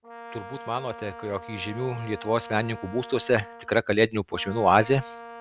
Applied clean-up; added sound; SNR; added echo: none; Brass instrument; 15 dB; none.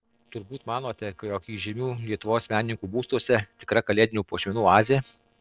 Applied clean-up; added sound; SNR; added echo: neural separator model SepFormer DNS4.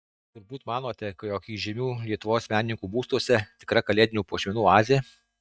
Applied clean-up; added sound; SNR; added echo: neural mask model DeepFilterNet 3.